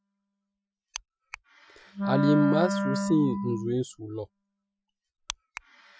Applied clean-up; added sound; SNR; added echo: classical method Wiener filter.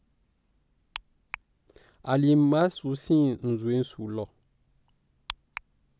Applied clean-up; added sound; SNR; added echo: none; none; none; none.